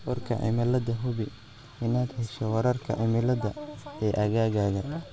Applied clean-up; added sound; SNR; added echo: none; none; none; none.